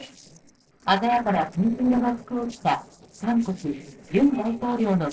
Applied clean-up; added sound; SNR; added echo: neural separator model SepFormer DNS4.